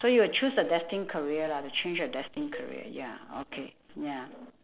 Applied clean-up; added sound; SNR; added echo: neural separator model SepFormer DNS4.